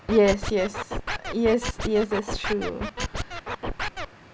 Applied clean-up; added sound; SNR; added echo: none; Scratching (performance technique); 5 dB; none.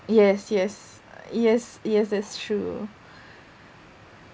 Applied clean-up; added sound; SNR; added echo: none; none; none; none.